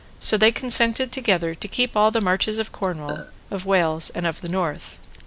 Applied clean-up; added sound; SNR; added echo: none; Burping, eructation; 11 dB; none.